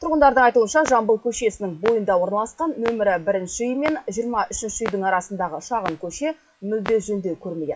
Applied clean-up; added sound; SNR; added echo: classical method WPE with log-MMSE.